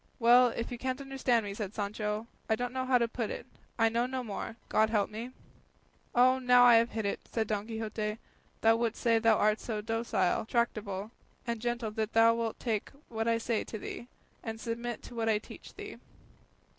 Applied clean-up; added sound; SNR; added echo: none; none; none; none.